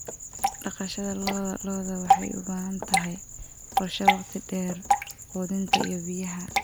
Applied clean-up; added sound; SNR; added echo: none; Drip / Water; -3 dB; none.